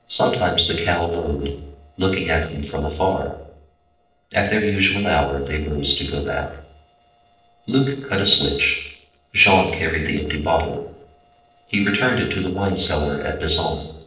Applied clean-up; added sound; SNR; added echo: neural separator model SepFormer DNS4.